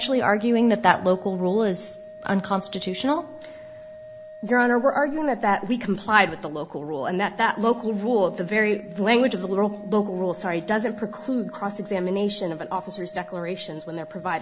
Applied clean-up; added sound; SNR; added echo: none; Organ; 18 dB; none.